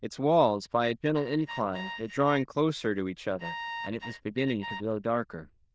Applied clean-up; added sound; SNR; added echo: neural diffusion model UNIVERSE++.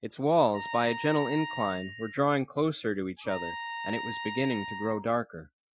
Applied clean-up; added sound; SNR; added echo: classical method Wiener filter.